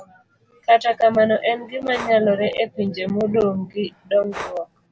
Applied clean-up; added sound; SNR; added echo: none; Breathing; 19 dB; none.